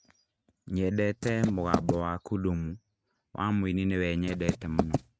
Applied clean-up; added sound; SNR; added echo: neural mask model RNNoise.